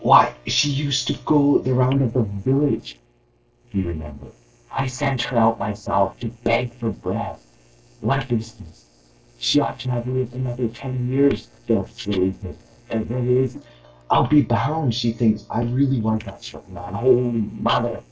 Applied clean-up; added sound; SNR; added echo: neural separator model SepFormer DNS4.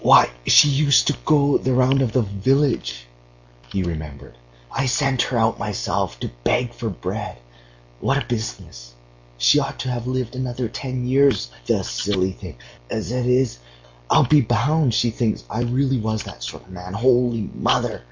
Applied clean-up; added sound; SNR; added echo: none; none; none; none.